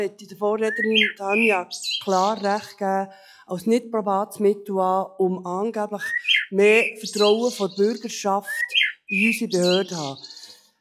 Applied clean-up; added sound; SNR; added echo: classical method log-MMSE.